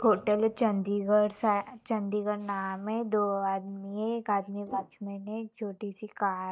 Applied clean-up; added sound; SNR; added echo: neural mask model DeepFilterNet 3.